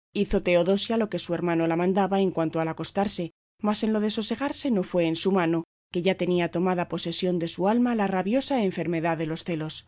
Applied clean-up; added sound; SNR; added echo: none; none; none; none.